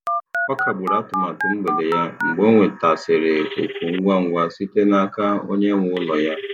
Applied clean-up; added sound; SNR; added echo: none; Telephone; 8 dB; none.